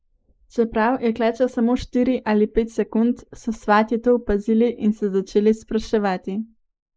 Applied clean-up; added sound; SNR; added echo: neural mask model Resemble Enhance denoiser.